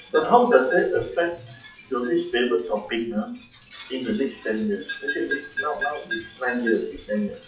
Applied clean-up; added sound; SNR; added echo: classical method WPE with log-MMSE.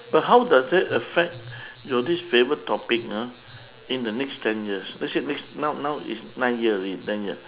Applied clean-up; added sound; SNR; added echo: none; none; none; none.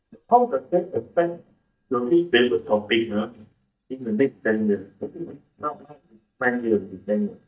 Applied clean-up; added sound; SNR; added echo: neural mask model DeepFilterNet 3.